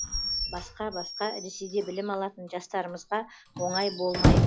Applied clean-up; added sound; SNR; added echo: classical method log-MMSE.